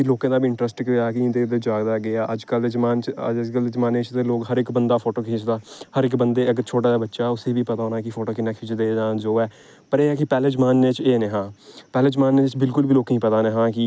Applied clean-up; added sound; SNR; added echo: none; none; none; none.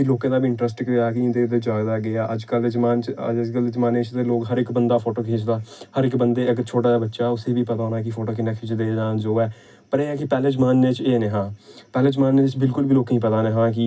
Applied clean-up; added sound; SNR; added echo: none; none; none; reverberation time 0.4 s.